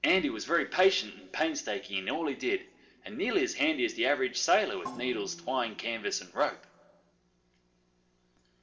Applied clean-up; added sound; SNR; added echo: neural separator model SepFormer DNS4.